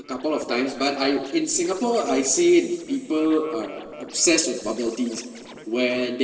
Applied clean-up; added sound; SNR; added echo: neural separator model SepFormer DNS4.